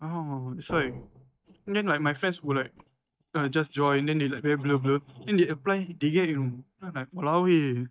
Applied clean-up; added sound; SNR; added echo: neural mask model DeepFilterNet 3.